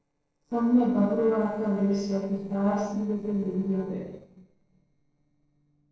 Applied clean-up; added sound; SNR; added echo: neural separator model SepFormer DNS4.